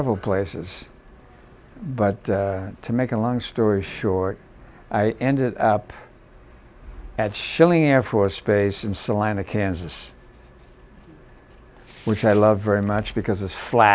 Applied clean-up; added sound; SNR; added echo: none; none; none; none.